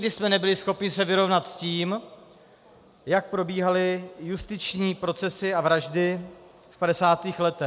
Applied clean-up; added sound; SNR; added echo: none; none; none; none.